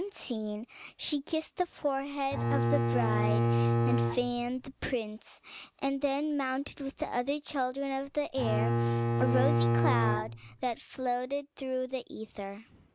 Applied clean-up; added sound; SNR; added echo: none; Bowed string instrument; -5 dB; none.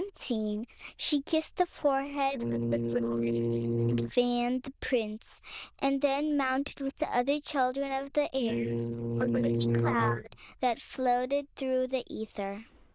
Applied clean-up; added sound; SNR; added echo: neural diffusion model UNIVERSE++.